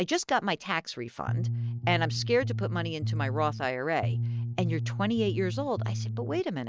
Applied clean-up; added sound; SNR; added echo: neural mask model RNNoise.